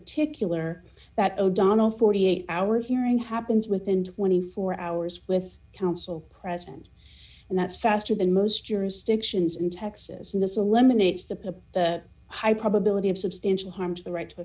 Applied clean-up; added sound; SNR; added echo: none; none; none; none.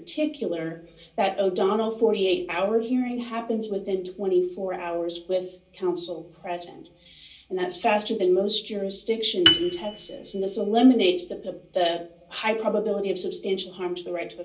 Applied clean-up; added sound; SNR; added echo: none; Piano; 1 dB; reverberation time 0.3 s.